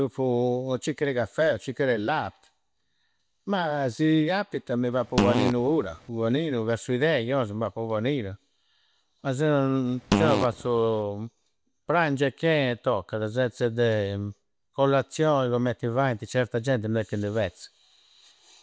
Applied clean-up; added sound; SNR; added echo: none; Fart; 2 dB; none.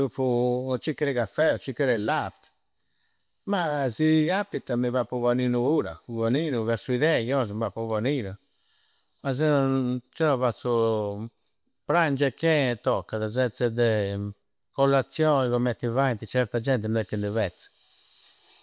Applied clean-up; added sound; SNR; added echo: none; none; none; none.